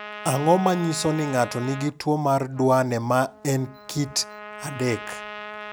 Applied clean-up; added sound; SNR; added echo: none; Trumpet; 14 dB; none.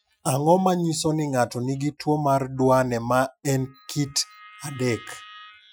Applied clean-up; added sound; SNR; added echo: classical method Wiener filter.